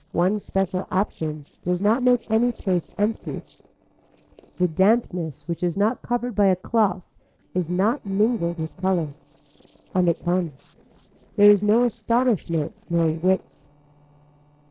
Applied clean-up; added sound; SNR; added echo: neural separator model SepFormer DNS4.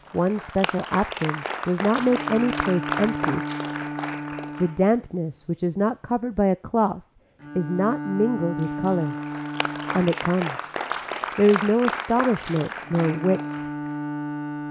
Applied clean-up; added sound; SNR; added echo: none; Bowed string instrument + Applause; 6 dB; none.